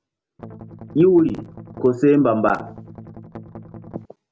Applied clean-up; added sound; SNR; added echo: none; Strum; 17 dB; none.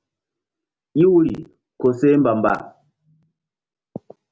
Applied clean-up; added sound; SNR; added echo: none; none; none; none.